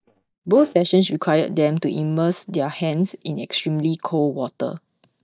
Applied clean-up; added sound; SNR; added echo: neural mask model DeepFilterNet 3.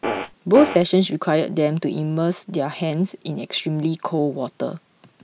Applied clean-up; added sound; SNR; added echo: none; Fart; 4 dB; none.